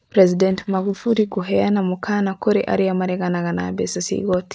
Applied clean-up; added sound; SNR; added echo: neural mask model DeepFilterNet 3.